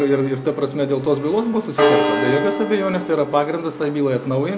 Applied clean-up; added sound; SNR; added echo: none; Church bell; 4 dB; none.